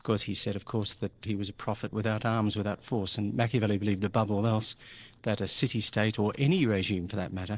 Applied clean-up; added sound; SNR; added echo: neural separator model SepFormer DNS4.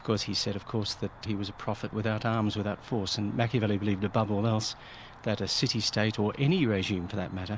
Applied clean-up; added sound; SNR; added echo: none; Cricket; 19 dB; none.